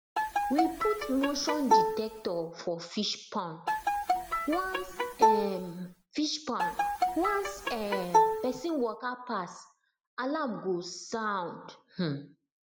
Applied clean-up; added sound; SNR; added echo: none; Bowed string instrument; -4 dB; none.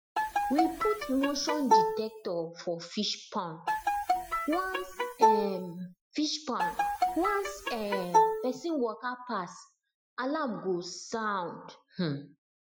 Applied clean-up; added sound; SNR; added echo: classical method Wiener filter.